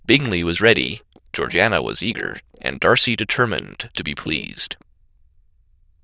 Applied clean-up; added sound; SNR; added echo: neural diffusion model UNIVERSE++.